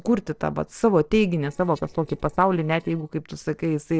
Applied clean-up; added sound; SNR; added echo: neural separator model SepFormer DNS4.